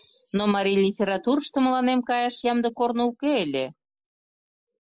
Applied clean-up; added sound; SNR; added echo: neural mask model Resemble Enhance denoiser.